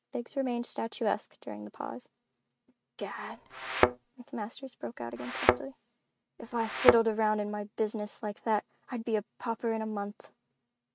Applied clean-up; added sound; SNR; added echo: neural mask model RNNoise.